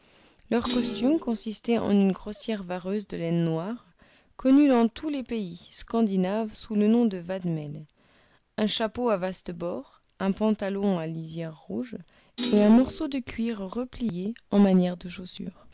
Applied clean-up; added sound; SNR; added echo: none; Thump, thud; 3 dB; none.